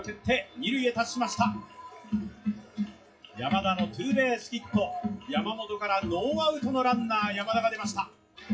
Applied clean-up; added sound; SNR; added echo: classical method WPE with log-MMSE.